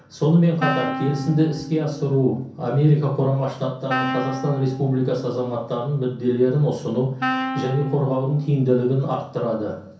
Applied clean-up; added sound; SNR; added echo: none; Wind instrument, woodwind instrument; 9 dB; reverberation time 0.6 s.